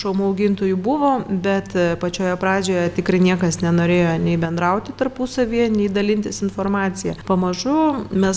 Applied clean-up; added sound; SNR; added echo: none; none; none; none.